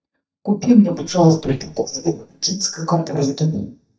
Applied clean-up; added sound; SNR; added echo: neural mask model DeepFilterNet 3.